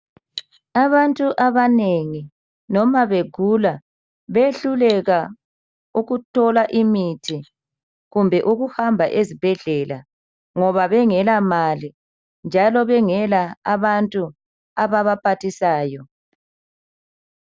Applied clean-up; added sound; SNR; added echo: none; Cutlery, silverware; 19 dB; none.